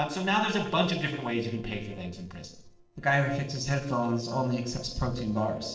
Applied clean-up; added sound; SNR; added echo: neural separator model SepFormer DNS4.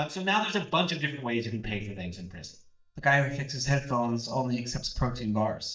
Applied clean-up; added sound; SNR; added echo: neural mask model DeepFilterNet 3.